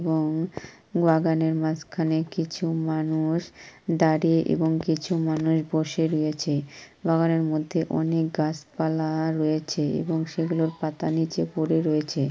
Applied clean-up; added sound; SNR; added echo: none; none; none; none.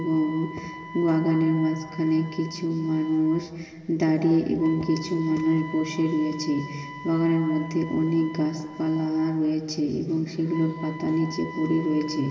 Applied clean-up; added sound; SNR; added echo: none; Wind instrument, woodwind instrument; 17 dB; reverberation time 2.5 s.